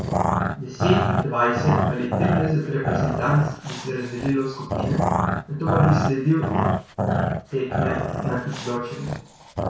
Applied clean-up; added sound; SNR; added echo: none; Growling; 0 dB; reverberation time 0.6 s.